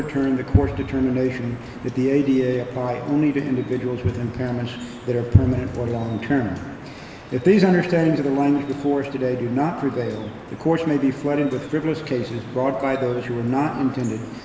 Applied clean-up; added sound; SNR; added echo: none; Drip; 18 dB; reverberation time 2.8 s.